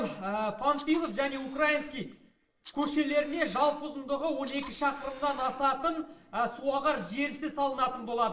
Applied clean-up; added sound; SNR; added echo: neural separator model SepFormer DNS4.